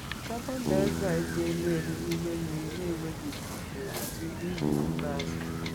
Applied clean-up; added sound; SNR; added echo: none; Wind / Boat, Water vehicle + Bass guitar; -1 dB; none.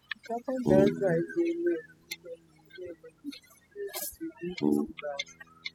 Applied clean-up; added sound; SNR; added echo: classical method spectral subtraction.